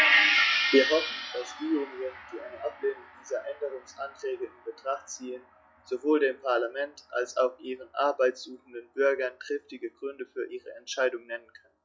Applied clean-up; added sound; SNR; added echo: classical method log-MMSE.